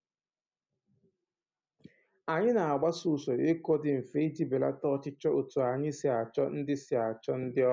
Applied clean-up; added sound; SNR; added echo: none; none; none; none.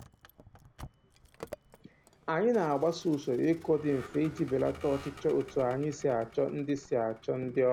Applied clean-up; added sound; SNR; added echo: none; Vehicle; 19 dB; none.